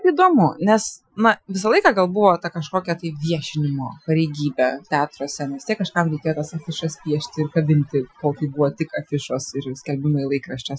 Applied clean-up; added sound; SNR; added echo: classical method Wiener filter.